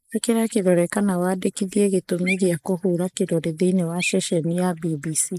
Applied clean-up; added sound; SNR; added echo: neural mask model Resemble Enhance denoiser.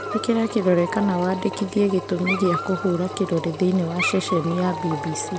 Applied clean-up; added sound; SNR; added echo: none; Engine + Dog; 8 dB; none.